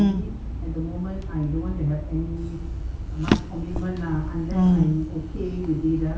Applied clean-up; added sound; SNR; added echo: none; Drawer open or close; 7 dB; none.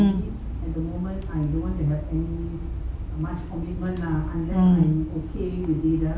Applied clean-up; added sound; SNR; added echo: none; none; none; none.